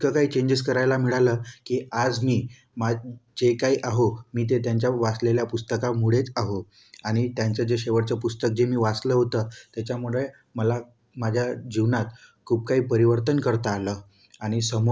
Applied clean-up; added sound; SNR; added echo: none; none; none; none.